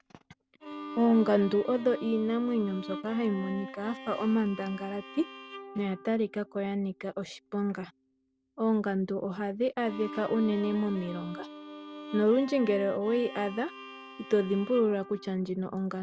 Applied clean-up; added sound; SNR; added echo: none; Bowed string instrument; 14 dB; none.